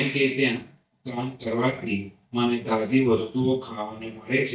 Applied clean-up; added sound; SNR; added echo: neural mask model DeepFilterNet 3.